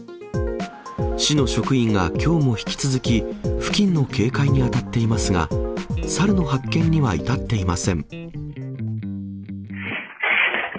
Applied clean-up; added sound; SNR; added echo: none; Electric guitar; 9 dB; none.